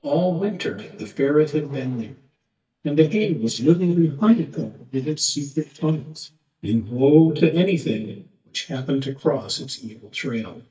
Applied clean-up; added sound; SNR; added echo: neural mask model DeepFilterNet 3.